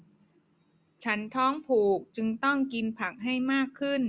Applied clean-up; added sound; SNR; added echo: none; none; none; none.